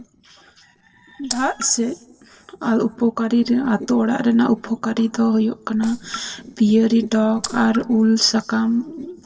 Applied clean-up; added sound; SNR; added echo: neural separator model SepFormer DNS4.